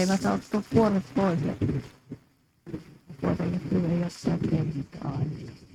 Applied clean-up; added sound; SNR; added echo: neural mask model RNNoise.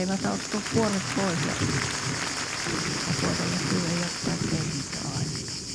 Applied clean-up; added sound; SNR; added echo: none; Applause + Thunder; -2 dB; none.